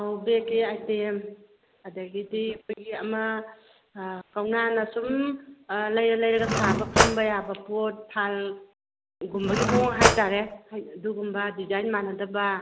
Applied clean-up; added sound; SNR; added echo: none; Cutlery, silverware / Drawer open or close; -3 dB; none.